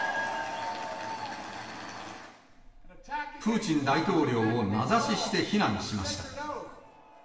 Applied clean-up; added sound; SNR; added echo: none; none; none; reverberation time 1.4 s.